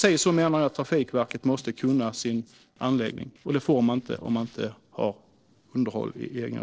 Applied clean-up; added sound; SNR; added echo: neural separator model SepFormer DNS4.